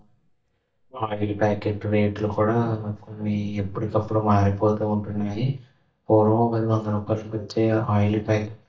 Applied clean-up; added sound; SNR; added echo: neural mask model DeepFilterNet 3.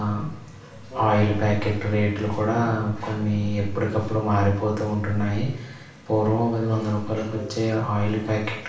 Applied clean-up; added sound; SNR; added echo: none; Wind instrument, woodwind instrument; 18 dB; reverberation time 0.7 s.